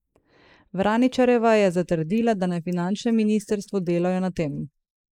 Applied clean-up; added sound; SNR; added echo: neural mask model Resemble Enhance denoiser.